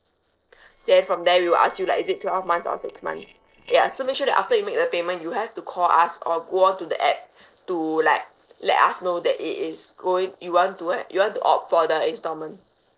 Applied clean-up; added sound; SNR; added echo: neural separator model SepFormer DNS4.